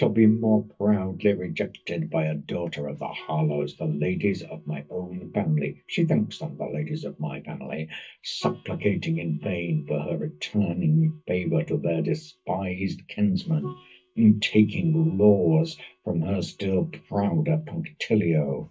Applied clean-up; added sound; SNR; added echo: neural mask model DeepFilterNet 3.